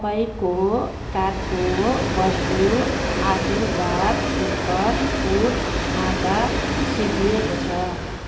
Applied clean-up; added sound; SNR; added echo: none; Train; 0 dB; reverberation time 1.6 s.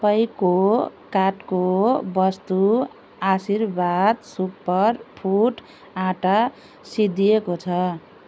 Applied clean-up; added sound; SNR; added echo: none; none; none; none.